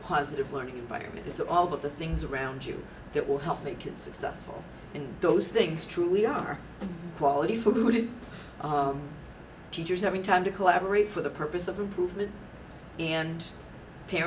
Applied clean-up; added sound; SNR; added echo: none; none; none; none.